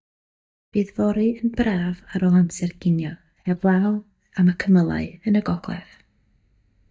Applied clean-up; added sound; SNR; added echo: neural mask model DeepFilterNet 3.